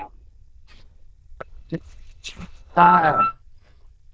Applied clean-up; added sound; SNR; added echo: neural diffusion model UNIVERSE++.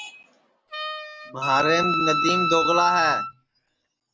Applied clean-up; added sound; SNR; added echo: none; Wind instrument, woodwind instrument; -1 dB; none.